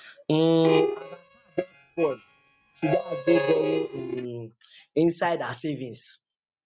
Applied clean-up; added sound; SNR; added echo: neural mask model RNNoise.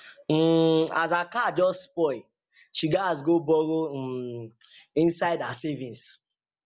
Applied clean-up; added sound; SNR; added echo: none; none; none; none.